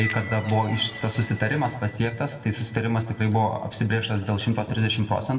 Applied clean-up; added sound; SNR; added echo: none; Squeak / Bell; 4 dB; reverberation time 1.3 s.